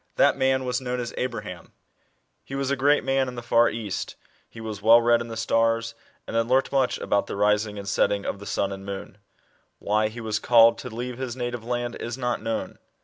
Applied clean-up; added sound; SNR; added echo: none; none; none; none.